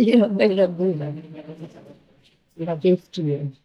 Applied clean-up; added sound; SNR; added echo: neural mask model DeepFilterNet 3.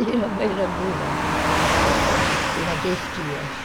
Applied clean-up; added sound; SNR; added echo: none; Car passing by / Truck; -4 dB; none.